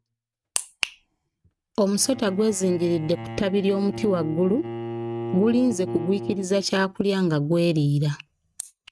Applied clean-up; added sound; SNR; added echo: neural mask model RNNoise.